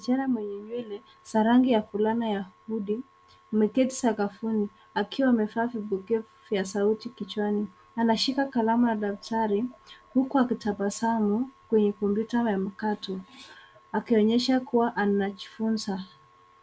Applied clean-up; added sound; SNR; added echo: none; none; none; none.